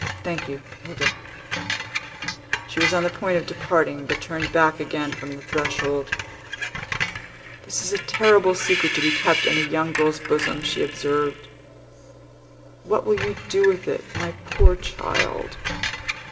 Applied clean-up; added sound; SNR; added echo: none; Screech; 5 dB; reverberation time 1.4 s.